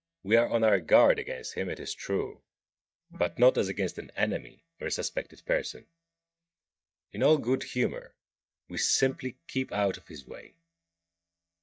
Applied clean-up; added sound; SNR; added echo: neural mask model DeepFilterNet 3.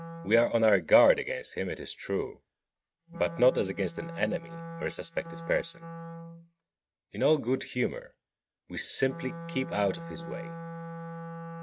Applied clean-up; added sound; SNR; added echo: neural mask model RNNoise.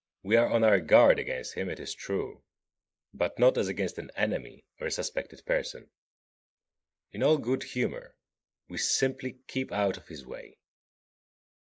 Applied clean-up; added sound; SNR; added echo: neural mask model Resemble Enhance denoiser.